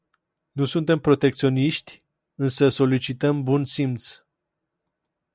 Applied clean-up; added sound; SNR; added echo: none; none; none; none.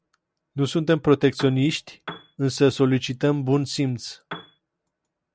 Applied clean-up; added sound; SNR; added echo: none; Piano; 14 dB; none.